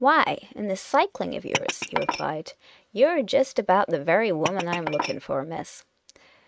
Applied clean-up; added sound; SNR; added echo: neural mask model RNNoise.